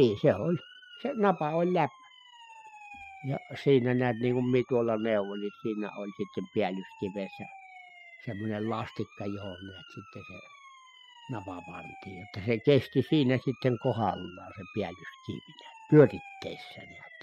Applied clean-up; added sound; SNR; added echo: classical method spectral subtraction.